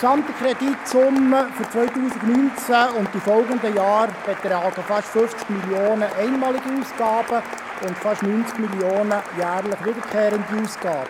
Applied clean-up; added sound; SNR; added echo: none; Applause; 10 dB; none.